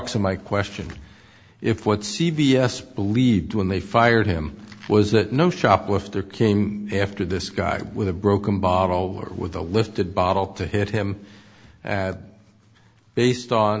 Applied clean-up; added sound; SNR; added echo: none; none; none; none.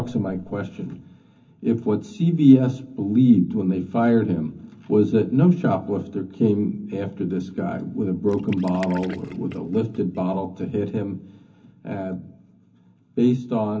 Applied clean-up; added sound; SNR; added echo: none; Gurgling; 19 dB; reverberation time 0.3 s.